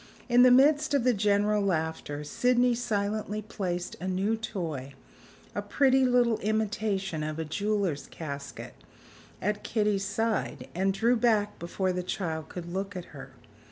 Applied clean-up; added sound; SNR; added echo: none; none; none; none.